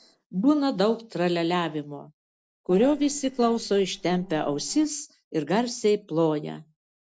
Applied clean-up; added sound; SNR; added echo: neural separator model SepFormer DNS4.